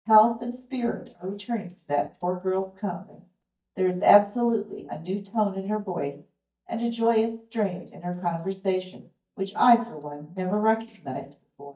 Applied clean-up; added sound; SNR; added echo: neural mask model DeepFilterNet 3.